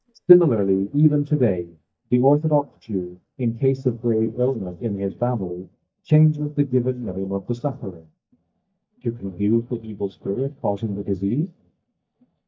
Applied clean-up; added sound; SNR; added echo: neural mask model DeepFilterNet 3.